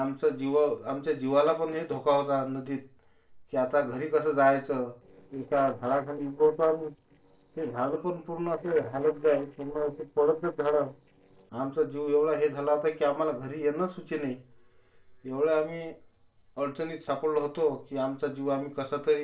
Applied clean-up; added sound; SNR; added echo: neural separator model SepFormer DNS4.